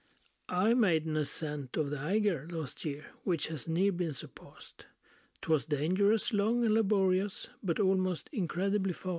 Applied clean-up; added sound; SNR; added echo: none; none; none; none.